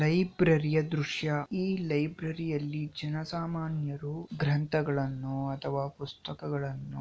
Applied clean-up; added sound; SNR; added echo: none; none; none; none.